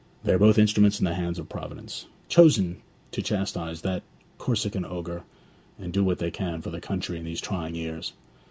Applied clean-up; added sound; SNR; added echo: none; none; none; none.